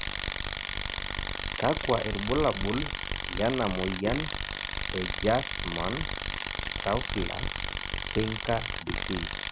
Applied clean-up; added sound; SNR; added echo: none; Tools; 1 dB; none.